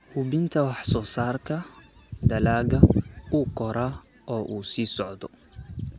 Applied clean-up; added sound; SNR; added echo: none; none; none; none.